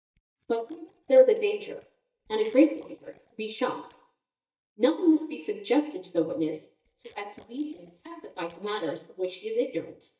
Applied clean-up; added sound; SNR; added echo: neural mask model DeepFilterNet 3.